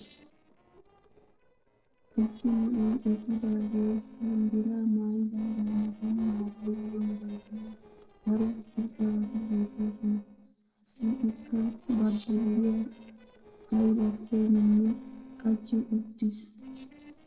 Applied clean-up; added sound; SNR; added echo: neural separator model SepFormer DNS4.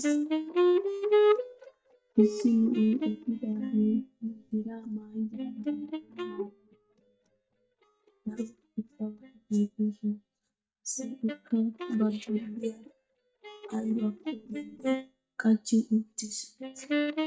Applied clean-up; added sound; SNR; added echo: neural mask model DeepFilterNet 3.